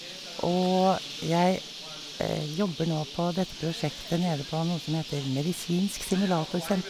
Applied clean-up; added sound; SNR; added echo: none; Bird; 12 dB; none.